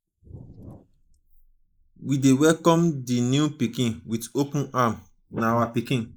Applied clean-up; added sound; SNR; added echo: neural mask model Resemble Enhance denoiser.